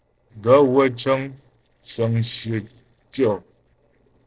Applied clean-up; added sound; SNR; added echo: neural separator model SepFormer DNS4.